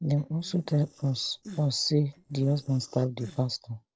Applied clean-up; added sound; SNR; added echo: neural separator model SepFormer DNS4.